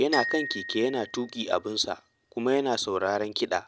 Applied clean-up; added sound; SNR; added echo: none; Glockenspiel; 10 dB; none.